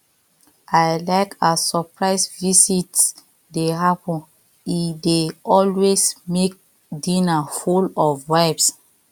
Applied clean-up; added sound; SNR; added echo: none; none; none; none.